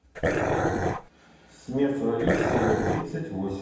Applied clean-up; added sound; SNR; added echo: none; Dog; -4 dB; reverberation time 1.1 s.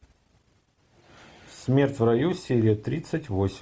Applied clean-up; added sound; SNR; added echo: none; none; none; none.